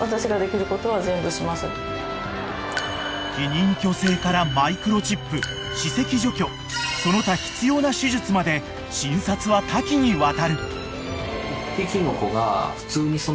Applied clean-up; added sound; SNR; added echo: none; none; none; none.